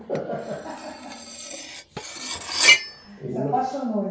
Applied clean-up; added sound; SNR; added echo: none; Cutlery, silverware; -5 dB; reverberation time 0.6 s.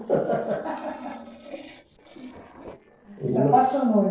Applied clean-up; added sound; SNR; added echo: neural separator model SepFormer DNS4.